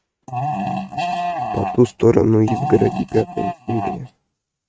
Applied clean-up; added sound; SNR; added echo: neural mask model RNNoise.